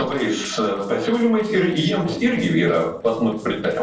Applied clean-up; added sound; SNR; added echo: neural separator model SepFormer DNS4.